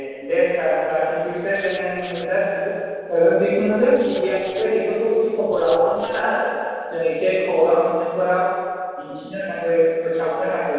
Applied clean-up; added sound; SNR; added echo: neural separator model SepFormer DNS4.